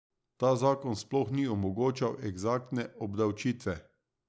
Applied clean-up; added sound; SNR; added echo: none; none; none; none.